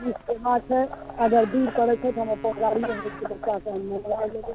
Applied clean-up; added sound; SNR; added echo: none; Bird + Wind instrument, woodwind instrument; 16 dB; none.